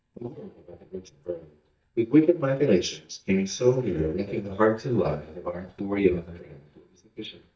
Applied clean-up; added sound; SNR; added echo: neural mask model DeepFilterNet 3.